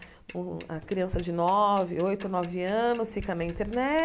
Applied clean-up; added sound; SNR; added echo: none; Mechanisms / Bicycle; 19 dB; none.